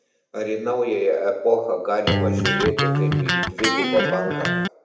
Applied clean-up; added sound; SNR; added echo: none; Electric guitar; -2 dB; reverberation time 0.7 s.